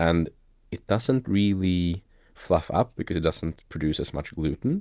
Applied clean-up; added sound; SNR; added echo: none; none; none; none.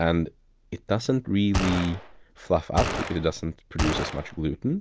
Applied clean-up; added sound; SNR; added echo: none; Gunshot, gunfire; 3 dB; none.